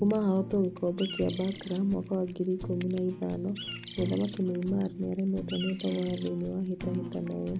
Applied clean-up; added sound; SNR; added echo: none; Bird + Fire; 9 dB; none.